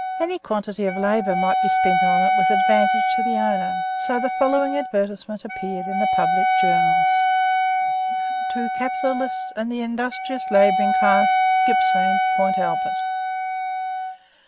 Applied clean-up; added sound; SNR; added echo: none; Wind instrument, woodwind instrument; -4 dB; none.